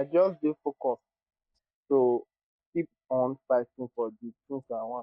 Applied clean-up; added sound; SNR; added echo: neural mask model DeepFilterNet 3.